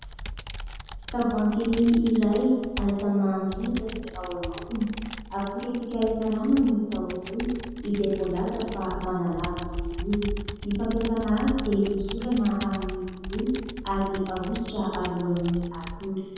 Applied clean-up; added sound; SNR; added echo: none; Computer keyboard; 10 dB; reverberation time 1.2 s.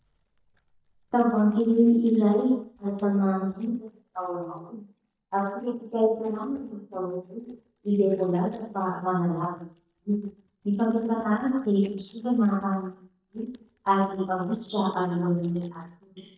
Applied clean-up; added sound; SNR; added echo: neural mask model DeepFilterNet 3.